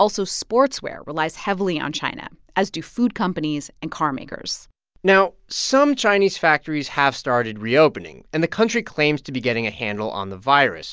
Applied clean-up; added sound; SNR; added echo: none; none; none; none.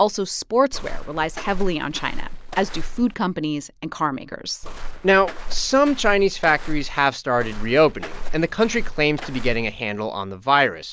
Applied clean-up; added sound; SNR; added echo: none; Walk, footsteps; 4 dB; none.